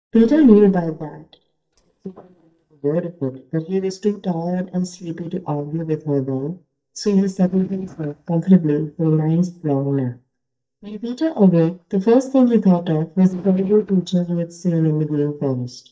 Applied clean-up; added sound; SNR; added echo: neural mask model DeepFilterNet 3.